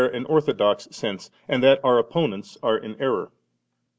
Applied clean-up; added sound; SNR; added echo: none; none; none; none.